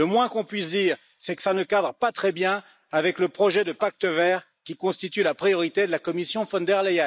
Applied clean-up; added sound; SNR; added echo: neural mask model Resemble Enhance denoiser.